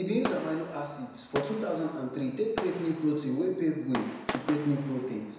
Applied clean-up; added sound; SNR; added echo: none; Fireworks; 10 dB; reverberation time 1.0 s.